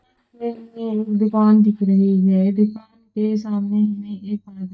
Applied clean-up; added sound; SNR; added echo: neural mask model DeepFilterNet 3.